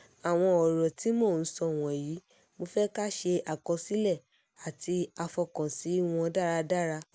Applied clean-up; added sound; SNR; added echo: none; none; none; none.